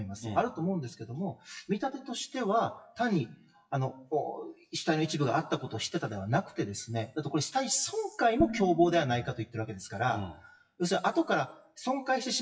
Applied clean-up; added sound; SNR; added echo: classical method WPE with log-MMSE.